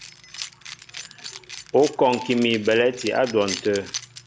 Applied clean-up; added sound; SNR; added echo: none; Keys jangling; 14 dB; none.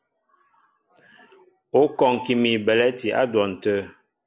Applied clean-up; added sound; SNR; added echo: none; none; none; none.